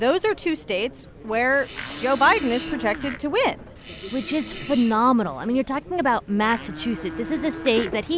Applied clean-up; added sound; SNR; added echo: none; Domestic sounds, home sounds + Fart; 12 dB; none.